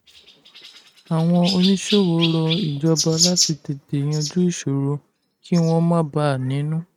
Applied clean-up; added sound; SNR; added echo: neural mask model RNNoise.